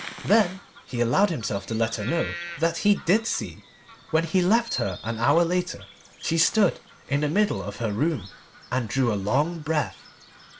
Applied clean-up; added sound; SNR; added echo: none; Bird vocalization, bird call, bird song; 17 dB; none.